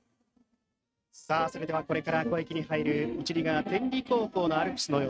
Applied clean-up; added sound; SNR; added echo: neural mask model RNNoise.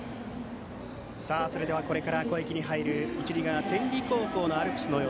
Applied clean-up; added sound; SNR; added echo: none; none; none; none.